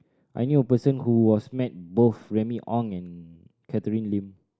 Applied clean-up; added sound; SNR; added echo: none; none; none; none.